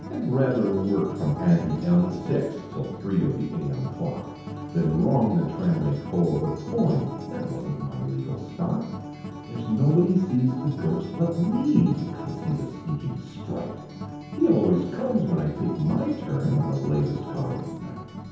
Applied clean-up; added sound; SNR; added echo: none; Acoustic guitar; 10 dB; reverberation time 0.9 s.